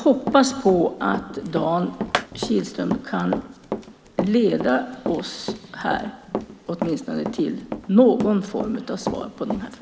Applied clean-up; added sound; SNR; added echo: none; Run; 9 dB; none.